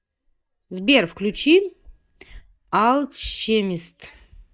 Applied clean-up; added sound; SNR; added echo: neural mask model DeepFilterNet 3.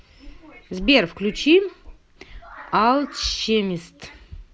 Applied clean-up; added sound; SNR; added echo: none; none; none; none.